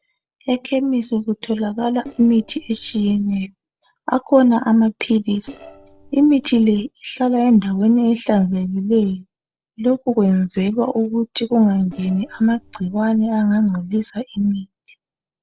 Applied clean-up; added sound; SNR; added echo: neural separator model SepFormer DNS4.